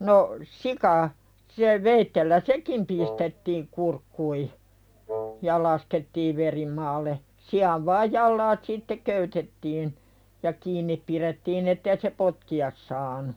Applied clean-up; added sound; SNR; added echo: none; Wind instrument, woodwind instrument; 9 dB; none.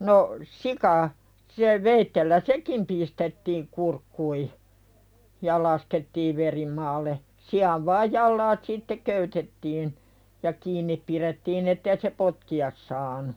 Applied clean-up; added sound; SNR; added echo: none; none; none; none.